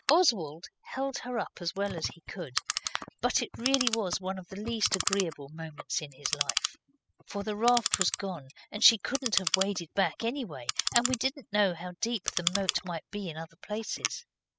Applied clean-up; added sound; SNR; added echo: classical method spectral subtraction.